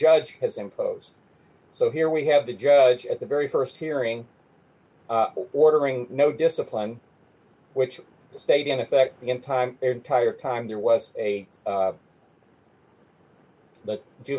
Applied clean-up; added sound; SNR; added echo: none; none; none; none.